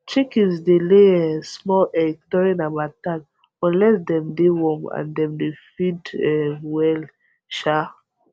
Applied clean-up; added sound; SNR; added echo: none; none; none; none.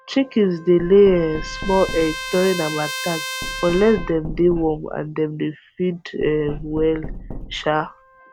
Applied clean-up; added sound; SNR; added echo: none; Knock + Trumpet; 11 dB; none.